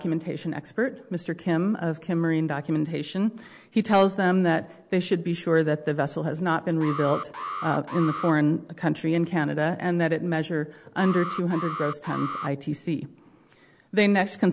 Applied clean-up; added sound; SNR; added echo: none; Alarm; 8 dB; none.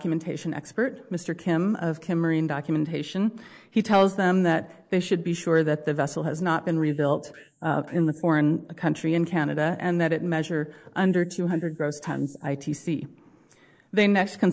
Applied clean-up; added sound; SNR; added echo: neural mask model Resemble Enhance denoiser.